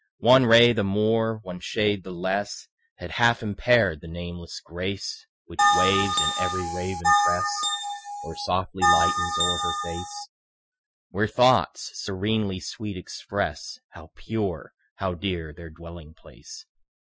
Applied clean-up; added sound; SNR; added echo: classical method Wiener filter.